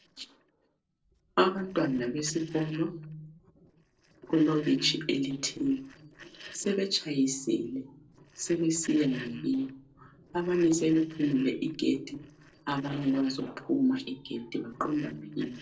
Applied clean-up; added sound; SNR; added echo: neural separator model SepFormer DNS4.